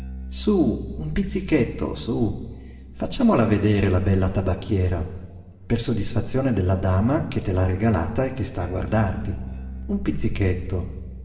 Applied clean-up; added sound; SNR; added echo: none; Bass guitar; 14 dB; reverberation time 2.1 s.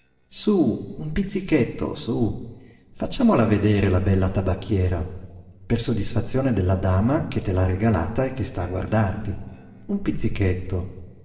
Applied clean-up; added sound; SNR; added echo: neural separator model SepFormer DNS4.